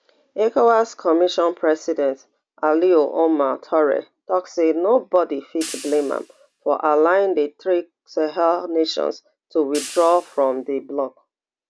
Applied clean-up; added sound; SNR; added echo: none; Hi-hat; 16 dB; none.